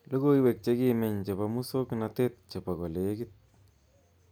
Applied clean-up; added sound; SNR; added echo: none; none; none; none.